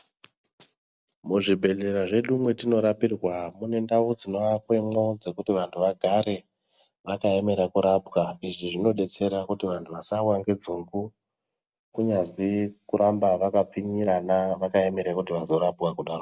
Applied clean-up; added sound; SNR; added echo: none; none; none; none.